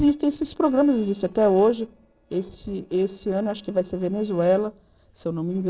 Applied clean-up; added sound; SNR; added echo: neural separator model SepFormer DNS4.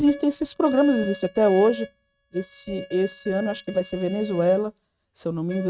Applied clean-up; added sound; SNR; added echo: neural mask model RNNoise.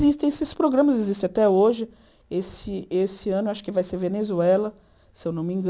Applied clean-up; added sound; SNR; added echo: none; none; none; none.